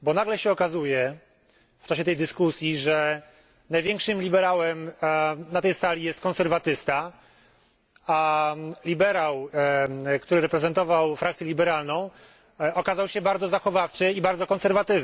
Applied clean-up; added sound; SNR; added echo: none; none; none; none.